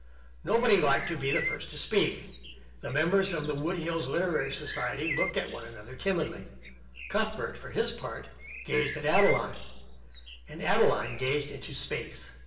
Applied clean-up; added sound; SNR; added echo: none; Bird; 11 dB; reverberation time 0.9 s.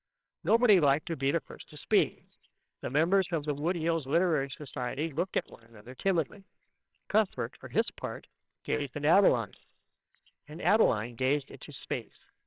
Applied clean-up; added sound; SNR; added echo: neural separator model SepFormer WHAMR!.